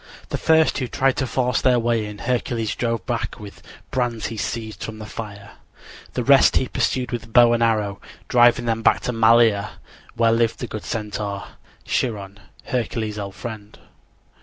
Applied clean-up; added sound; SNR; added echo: none; none; none; none.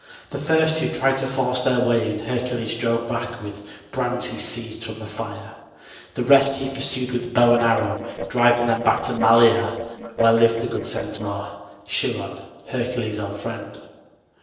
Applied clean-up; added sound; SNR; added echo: neural separator model SepFormer DNS4.